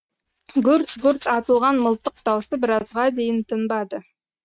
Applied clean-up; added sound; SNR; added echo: neural mask model RNNoise.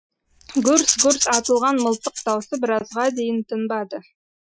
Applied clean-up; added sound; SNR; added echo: classical method Wiener filter.